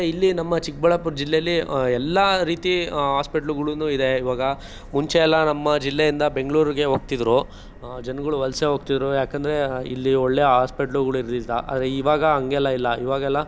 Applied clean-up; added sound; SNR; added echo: none; Subway, metro, underground; 18 dB; none.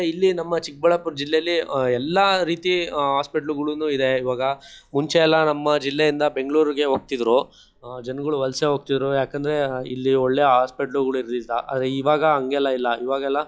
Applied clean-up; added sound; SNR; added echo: classical method log-MMSE.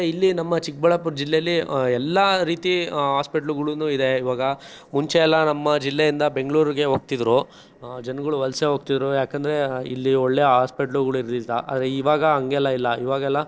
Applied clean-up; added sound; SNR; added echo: neural separator model SepFormer DNS4.